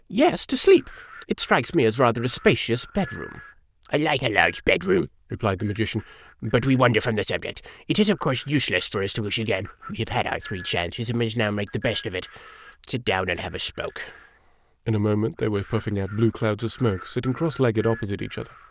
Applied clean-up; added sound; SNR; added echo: neural diffusion model UNIVERSE++.